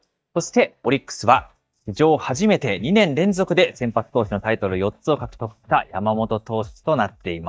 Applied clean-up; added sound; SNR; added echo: neural mask model DeepFilterNet 3.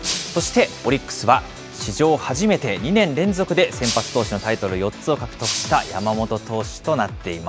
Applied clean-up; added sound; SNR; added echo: none; Shatter; 9 dB; none.